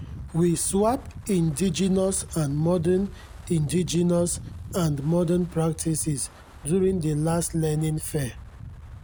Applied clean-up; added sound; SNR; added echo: none; Wind; 14 dB; none.